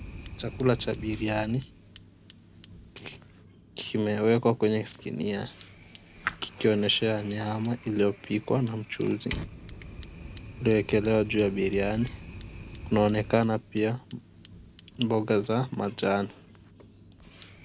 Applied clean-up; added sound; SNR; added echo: none; Fire; 15 dB; none.